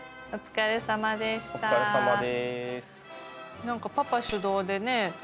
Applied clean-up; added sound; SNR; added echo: none; Tambourine; 3 dB; none.